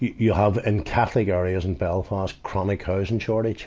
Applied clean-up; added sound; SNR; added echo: none; none; none; none.